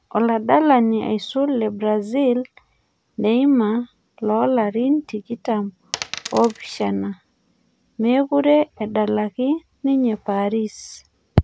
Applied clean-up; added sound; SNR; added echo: none; Coin (dropping); 12 dB; none.